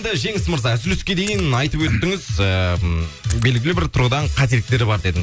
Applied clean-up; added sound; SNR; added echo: none; Splash, splatter; 19 dB; none.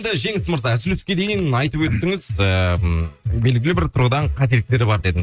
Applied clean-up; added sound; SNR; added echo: neural mask model RNNoise.